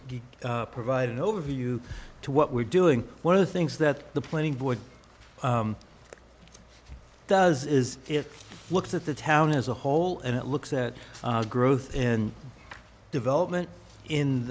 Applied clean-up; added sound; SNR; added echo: none; none; none; none.